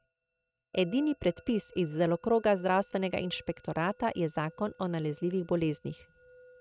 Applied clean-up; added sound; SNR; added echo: neural mask model RNNoise.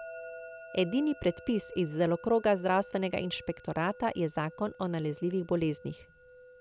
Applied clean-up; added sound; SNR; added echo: none; Musical instrument + Keyboard (musical); 18 dB; none.